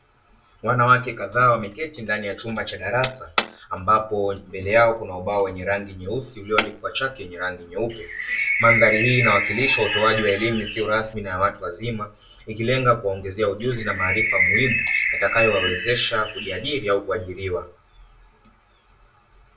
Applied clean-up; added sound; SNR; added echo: none; Bird; 0 dB; reverberation time 0.2 s.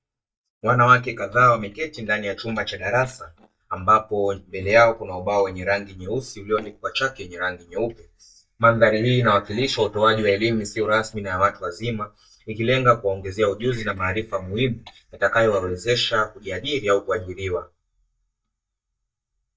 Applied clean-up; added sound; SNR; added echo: neural mask model DeepFilterNet 3.